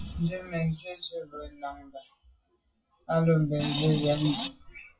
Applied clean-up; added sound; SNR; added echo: classical method WPE with log-MMSE.